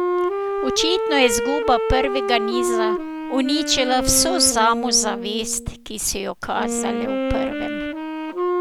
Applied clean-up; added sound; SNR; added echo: none; Wind instrument, woodwind instrument; 2 dB; none.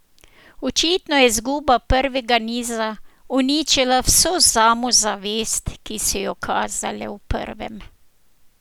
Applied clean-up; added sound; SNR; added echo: none; none; none; none.